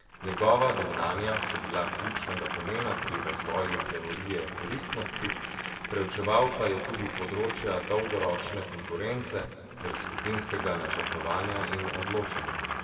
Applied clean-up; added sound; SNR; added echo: none; Boiling; 4 dB; reverberation time 1.9 s.